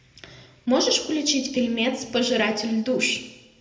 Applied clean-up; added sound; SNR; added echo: none; none; none; reverberation time 0.7 s.